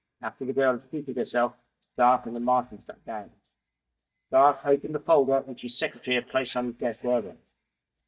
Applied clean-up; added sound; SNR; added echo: neural mask model DeepFilterNet 3.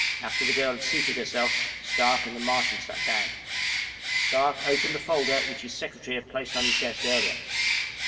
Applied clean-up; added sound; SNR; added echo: none; Bird; -2 dB; reverberation time 2.1 s.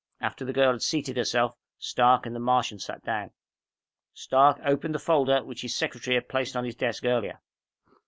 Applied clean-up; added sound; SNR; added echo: none; none; none; none.